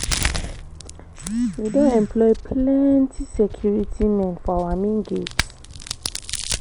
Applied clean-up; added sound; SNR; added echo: none; Crack; 7 dB; none.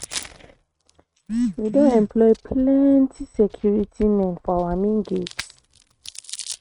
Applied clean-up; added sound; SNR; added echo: neural mask model RNNoise.